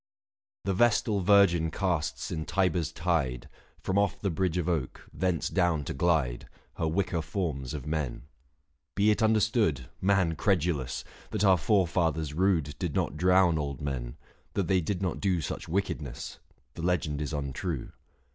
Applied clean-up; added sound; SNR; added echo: none; none; none; none.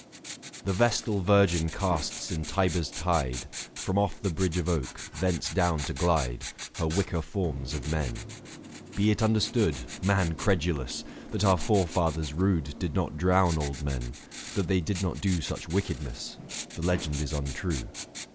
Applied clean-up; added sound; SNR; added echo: none; Writing; 13 dB; none.